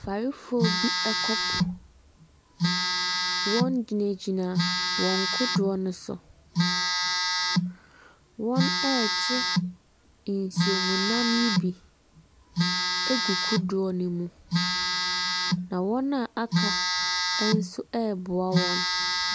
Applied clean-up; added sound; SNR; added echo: none; Telephone; -3 dB; none.